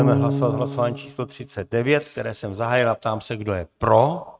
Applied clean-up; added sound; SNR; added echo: neural mask model RNNoise.